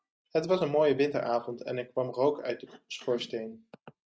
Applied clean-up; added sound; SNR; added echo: neural mask model RNNoise.